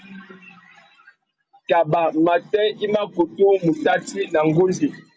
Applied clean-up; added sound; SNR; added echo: none; none; none; none.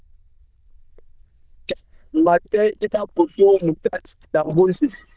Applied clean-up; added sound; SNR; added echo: neural diffusion model UNIVERSE++.